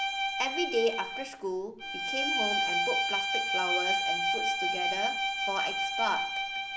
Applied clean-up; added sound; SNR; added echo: none; Bowed string instrument; -5 dB; none.